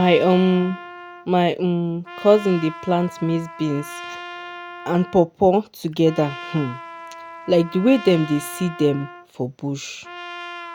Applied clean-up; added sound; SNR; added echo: none; Trumpet; 15 dB; none.